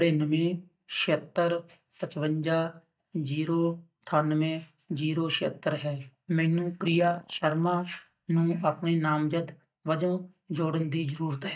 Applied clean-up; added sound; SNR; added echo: neural mask model DeepFilterNet 3.